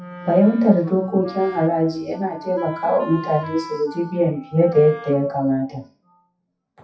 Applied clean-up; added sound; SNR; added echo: classical method WPE with log-MMSE.